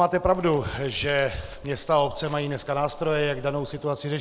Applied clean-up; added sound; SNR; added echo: none; Crackle; 17 dB; none.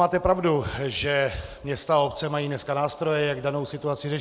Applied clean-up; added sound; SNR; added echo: none; none; none; none.